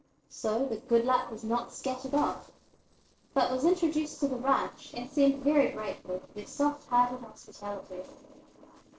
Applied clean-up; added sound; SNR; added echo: neural separator model SepFormer DNS4.